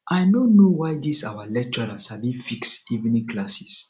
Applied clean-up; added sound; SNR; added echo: none; none; none; none.